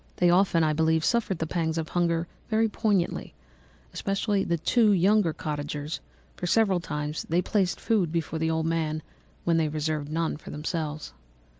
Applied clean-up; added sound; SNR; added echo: none; none; none; none.